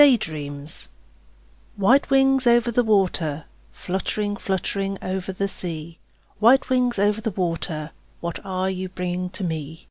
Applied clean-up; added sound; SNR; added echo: none; none; none; none.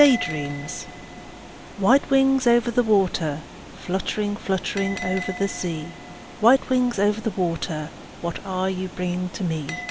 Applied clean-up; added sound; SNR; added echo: none; Bell + Water; 14 dB; none.